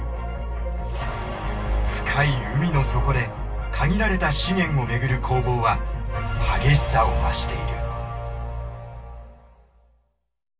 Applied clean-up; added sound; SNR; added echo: none; none; none; reverberation time 0.1 s.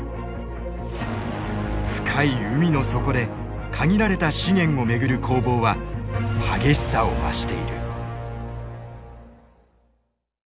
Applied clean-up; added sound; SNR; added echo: none; none; none; none.